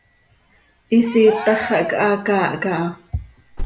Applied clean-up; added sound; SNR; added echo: none; Alarm + Cheering; 12 dB; none.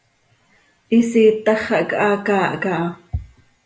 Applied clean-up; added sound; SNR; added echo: none; none; none; none.